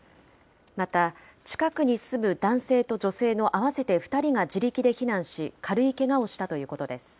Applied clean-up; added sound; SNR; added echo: none; none; none; none.